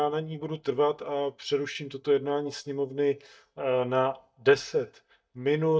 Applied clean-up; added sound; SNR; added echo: neural mask model DeepFilterNet 3.